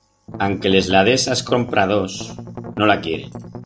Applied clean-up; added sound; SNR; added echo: none; Strum; 14 dB; none.